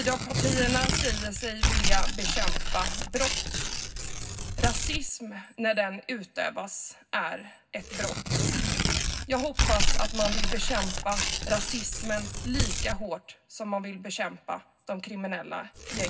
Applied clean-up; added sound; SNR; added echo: none; Tearing; -4 dB; reverberation time 0.4 s.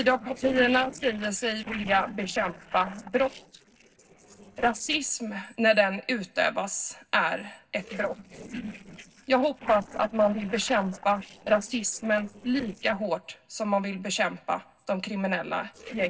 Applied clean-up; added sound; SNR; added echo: neural separator model SepFormer DNS4.